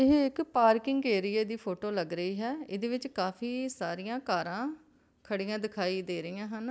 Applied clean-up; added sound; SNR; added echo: none; none; none; none.